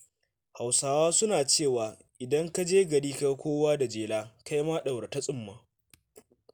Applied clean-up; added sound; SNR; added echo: none; none; none; none.